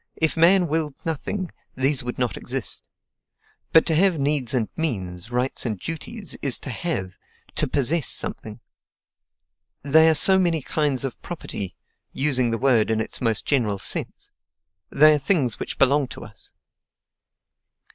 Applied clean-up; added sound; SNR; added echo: neural mask model Resemble Enhance denoiser.